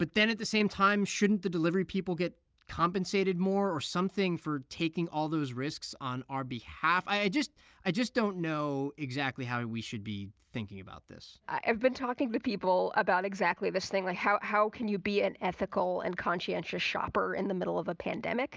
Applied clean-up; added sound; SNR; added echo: none; none; none; none.